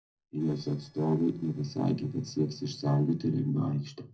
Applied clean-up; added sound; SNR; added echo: neural separator model SepFormer DNS4.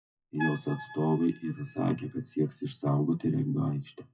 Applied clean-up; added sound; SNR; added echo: classical method WPE with log-MMSE.